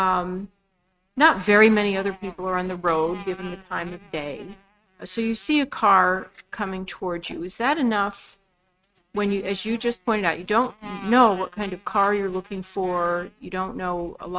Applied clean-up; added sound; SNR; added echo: neural mask model RNNoise.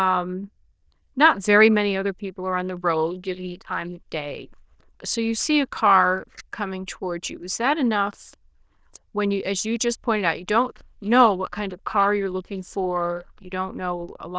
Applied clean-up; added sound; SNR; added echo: neural diffusion model UNIVERSE++.